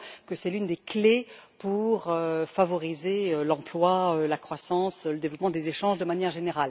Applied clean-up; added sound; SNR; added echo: none; none; none; none.